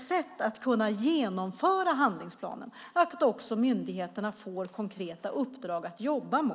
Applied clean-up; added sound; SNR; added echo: none; none; none; none.